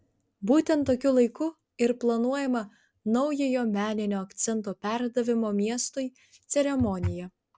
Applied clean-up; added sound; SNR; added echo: none; none; none; none.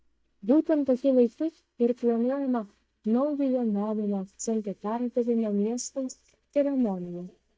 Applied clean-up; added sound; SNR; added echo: neural mask model DeepFilterNet 3.